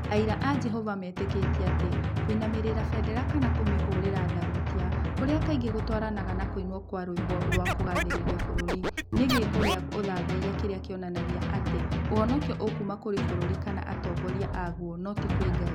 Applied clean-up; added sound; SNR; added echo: none; Drum + Scratching (performance technique); -3 dB; none.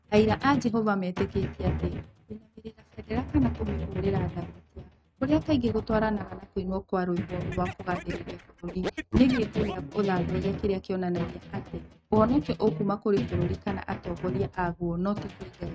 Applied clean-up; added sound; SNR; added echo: neural mask model RNNoise.